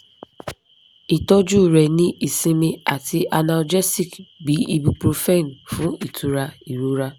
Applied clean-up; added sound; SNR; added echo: none; none; none; none.